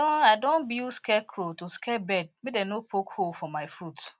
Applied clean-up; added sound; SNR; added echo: none; none; none; none.